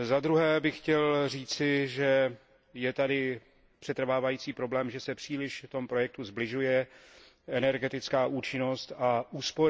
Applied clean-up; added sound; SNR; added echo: none; none; none; none.